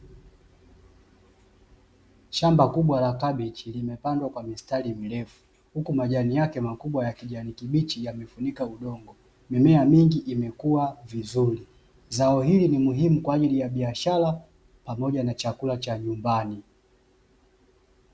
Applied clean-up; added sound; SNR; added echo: none; none; none; none.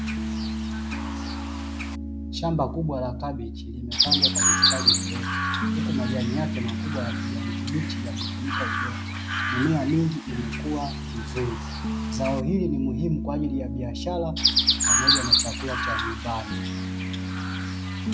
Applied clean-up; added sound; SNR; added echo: none; Chirp, tweet + Piano; -5 dB; none.